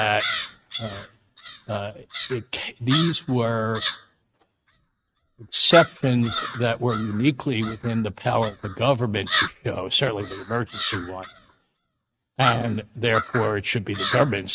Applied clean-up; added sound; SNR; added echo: neural mask model RNNoise.